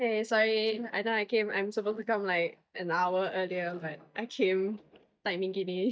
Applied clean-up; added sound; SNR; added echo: neural mask model DeepFilterNet 3.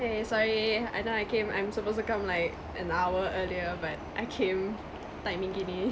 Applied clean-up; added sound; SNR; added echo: none; none; none; none.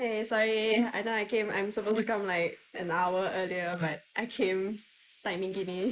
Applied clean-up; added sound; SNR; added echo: neural mask model Resemble Enhance denoiser.